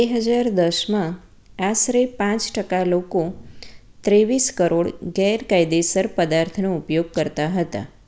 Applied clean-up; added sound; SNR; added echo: none; none; none; none.